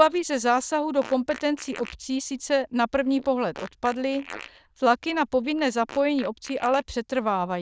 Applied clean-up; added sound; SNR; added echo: neural diffusion model UNIVERSE++.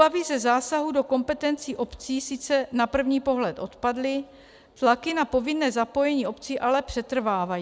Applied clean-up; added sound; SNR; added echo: none; none; none; none.